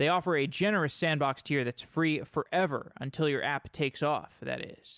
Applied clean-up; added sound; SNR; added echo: none; none; none; none.